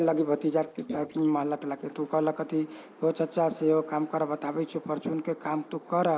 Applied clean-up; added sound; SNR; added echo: neural mask model Resemble Enhance denoiser.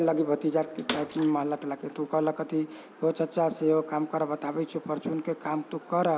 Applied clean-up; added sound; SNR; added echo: none; Bathtub (filling or washing) / Water / Splash, splatter; 13 dB; none.